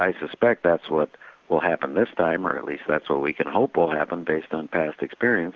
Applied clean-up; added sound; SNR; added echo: none; none; none; none.